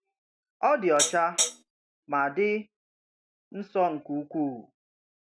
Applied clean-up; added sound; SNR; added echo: none; Hi-hat; -2 dB; none.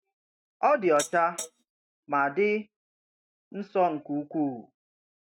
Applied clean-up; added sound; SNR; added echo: neural mask model RNNoise.